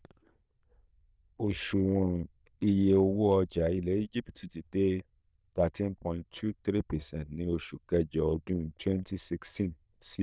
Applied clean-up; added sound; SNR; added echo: neural diffusion model UNIVERSE++.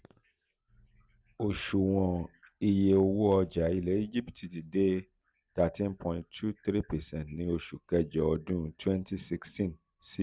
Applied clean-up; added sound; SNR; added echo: none; none; none; none.